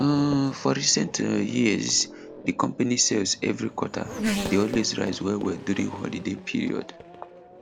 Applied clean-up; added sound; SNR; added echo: none; Race car, auto racing / Accelerating, revving, vroom; 11 dB; none.